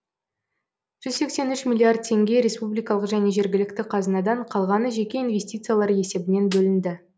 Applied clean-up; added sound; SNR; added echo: none; Snare drum; 17 dB; none.